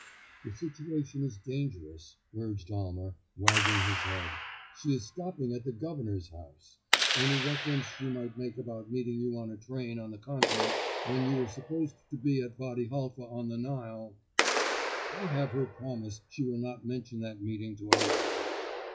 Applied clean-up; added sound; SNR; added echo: classical method WPE with log-MMSE.